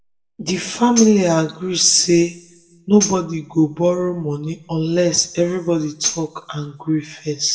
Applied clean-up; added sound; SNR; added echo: none; Tambourine; 11 dB; reverberation time 0.6 s.